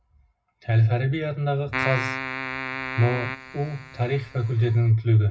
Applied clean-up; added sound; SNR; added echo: none; Keyboard (musical); 8 dB; reverberation time 0.4 s.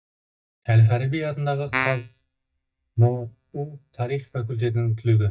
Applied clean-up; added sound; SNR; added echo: neural mask model DeepFilterNet 3.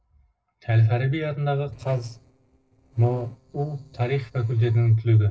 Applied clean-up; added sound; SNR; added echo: neural separator model SepFormer DNS4.